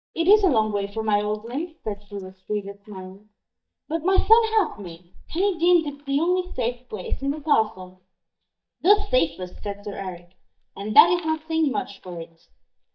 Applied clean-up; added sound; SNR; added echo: neural mask model DeepFilterNet 3.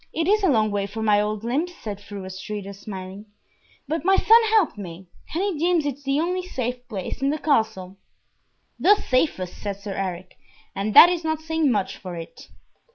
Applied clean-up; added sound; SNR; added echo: none; none; none; none.